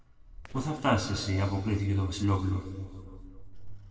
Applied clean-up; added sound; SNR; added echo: neural separator model SepFormer DNS4.